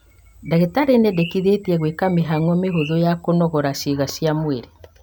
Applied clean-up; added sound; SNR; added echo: none; none; none; none.